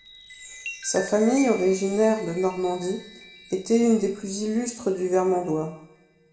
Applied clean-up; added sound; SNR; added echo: none; Chime; 19 dB; reverberation time 0.8 s.